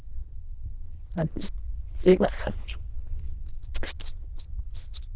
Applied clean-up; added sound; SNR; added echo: neural diffusion model UNIVERSE++.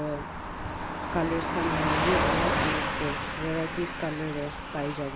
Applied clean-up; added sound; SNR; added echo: none; Car passing by / Truck; -2 dB; none.